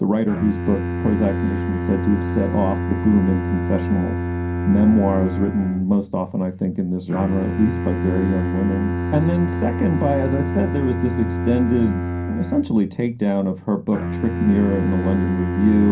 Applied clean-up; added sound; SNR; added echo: none; Bowed string instrument; 4 dB; reverberation time 0.3 s.